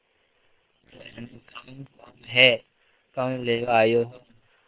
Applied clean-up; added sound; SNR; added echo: neural separator model SepFormer WHAM!.